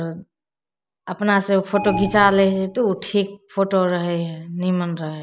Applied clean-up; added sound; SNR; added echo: none; Alarm; 10 dB; none.